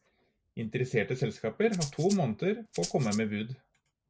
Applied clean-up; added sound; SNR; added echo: none; Rattle (instrument); 11 dB; none.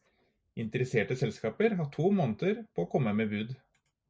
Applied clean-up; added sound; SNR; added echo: none; none; none; none.